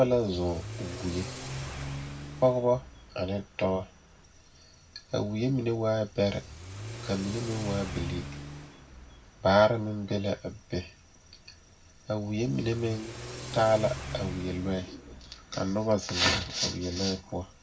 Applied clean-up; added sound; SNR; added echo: none; Accelerating, revving, vroom / Car; 12 dB; reverberation time 0.4 s.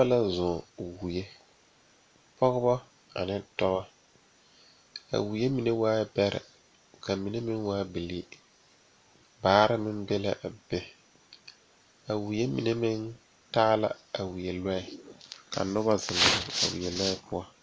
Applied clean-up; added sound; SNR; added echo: none; none; none; none.